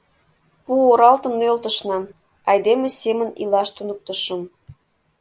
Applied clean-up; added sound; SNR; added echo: none; none; none; none.